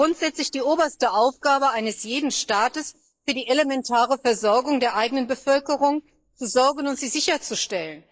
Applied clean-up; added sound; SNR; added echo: neural mask model Resemble Enhance denoiser.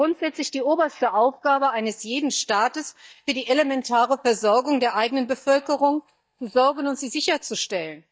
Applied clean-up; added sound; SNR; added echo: neural mask model DeepFilterNet 3.